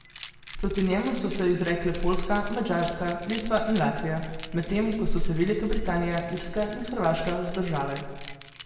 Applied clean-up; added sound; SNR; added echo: none; Keys jangling; 15 dB; reverberation time 1.3 s.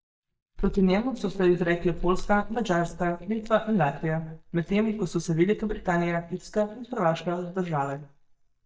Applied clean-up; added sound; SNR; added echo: neural mask model DeepFilterNet 3.